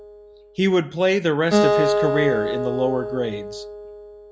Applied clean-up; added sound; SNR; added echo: none; Acoustic guitar; 1 dB; none.